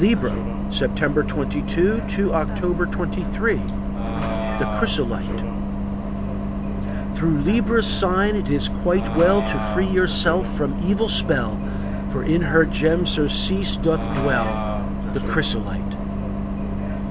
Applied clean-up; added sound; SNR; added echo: none; Bus; 1 dB; none.